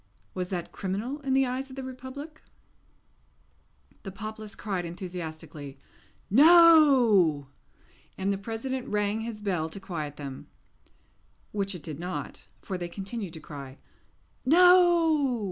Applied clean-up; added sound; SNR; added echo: none; none; none; none.